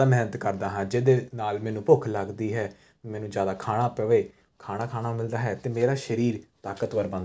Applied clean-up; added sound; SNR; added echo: none; none; none; none.